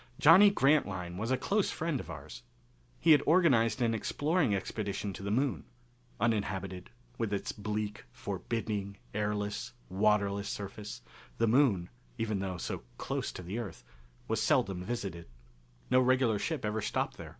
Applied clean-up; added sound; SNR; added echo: none; none; none; none.